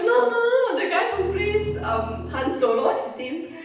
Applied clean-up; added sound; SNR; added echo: none; Bowed string instrument; 13 dB; reverberation time 0.9 s.